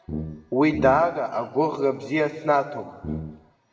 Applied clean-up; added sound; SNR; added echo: none; Brass instrument; 9 dB; reverberation time 1.2 s.